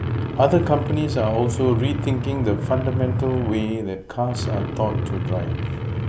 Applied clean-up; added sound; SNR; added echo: none; Truck; 1 dB; none.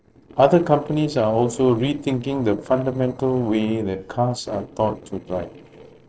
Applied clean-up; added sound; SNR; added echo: neural separator model SepFormer DNS4.